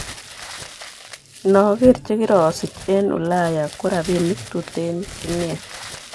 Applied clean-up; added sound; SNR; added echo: none; Crumpling, crinkling; 15 dB; none.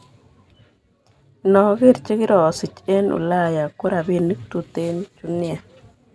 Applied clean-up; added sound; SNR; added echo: none; none; none; none.